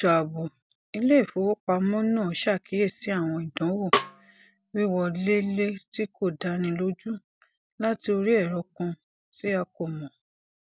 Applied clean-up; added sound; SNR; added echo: none; Snare drum; 3 dB; none.